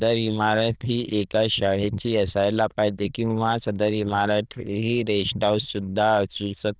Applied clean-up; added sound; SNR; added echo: neural diffusion model UNIVERSE++.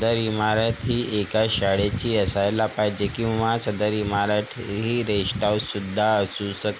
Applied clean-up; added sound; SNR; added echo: none; none; none; none.